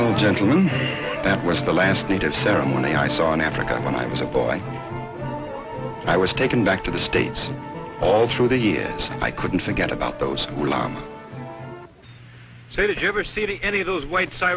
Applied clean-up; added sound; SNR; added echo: none; none; none; none.